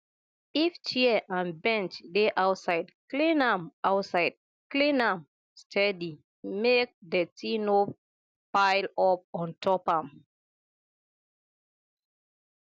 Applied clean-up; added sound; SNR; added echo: none; none; none; none.